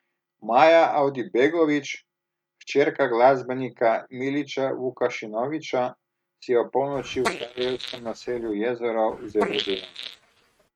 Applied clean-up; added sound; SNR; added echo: neural mask model RNNoise.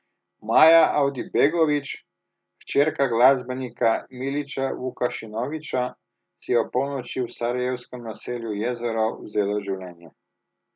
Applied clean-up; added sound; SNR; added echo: none; none; none; none.